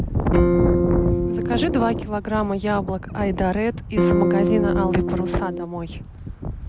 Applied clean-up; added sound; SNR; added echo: none; Electric guitar / Strum; -2 dB; none.